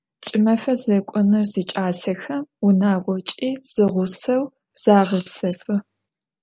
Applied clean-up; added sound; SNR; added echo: neural mask model Resemble Enhance denoiser.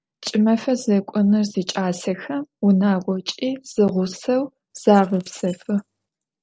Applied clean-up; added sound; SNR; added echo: neural separator model SepFormer DNS4.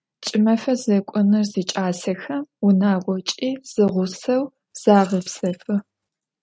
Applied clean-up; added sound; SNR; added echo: neural mask model RNNoise.